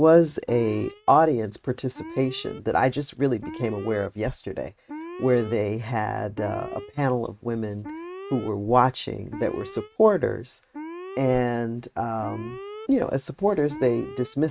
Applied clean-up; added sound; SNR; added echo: neural mask model RNNoise.